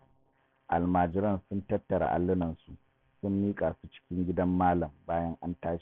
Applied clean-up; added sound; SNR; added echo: none; none; none; none.